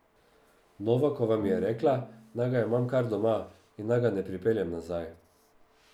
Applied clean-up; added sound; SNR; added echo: none; Bowed string instrument; 15 dB; none.